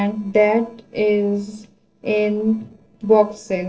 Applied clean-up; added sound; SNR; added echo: neural separator model SepFormer DNS4.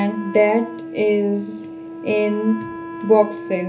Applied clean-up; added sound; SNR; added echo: none; Wind instrument, woodwind instrument; 12 dB; reverberation time 0.3 s.